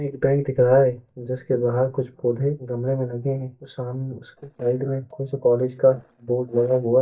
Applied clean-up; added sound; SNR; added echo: neural mask model DeepFilterNet 3.